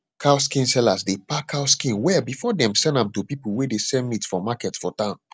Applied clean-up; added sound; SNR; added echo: none; none; none; none.